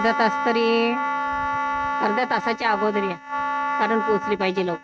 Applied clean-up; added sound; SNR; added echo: neural mask model RNNoise.